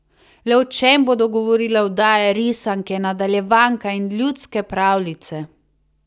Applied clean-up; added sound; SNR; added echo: none; none; none; none.